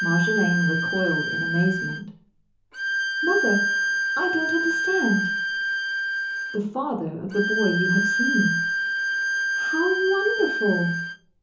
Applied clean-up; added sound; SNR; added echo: none; Bowed string instrument; -1 dB; reverberation time 0.8 s.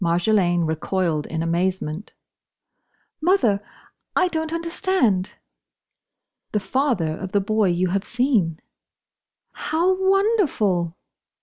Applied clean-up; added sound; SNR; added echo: none; none; none; none.